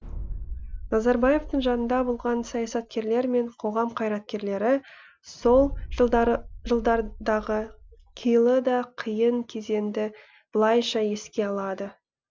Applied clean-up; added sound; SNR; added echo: none; Boom; 12 dB; none.